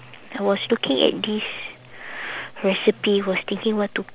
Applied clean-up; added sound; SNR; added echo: none; none; none; none.